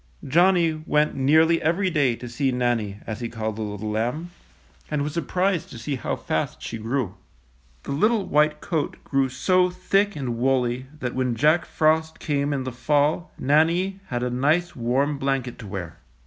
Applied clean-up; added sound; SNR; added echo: none; none; none; none.